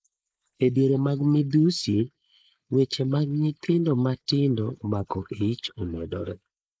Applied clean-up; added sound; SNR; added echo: neural mask model Resemble Enhance denoiser.